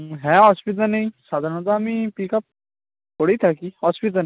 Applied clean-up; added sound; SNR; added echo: none; none; none; none.